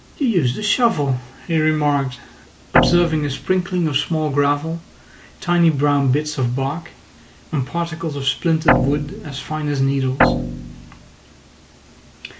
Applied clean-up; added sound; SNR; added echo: none; Guitar; 0 dB; none.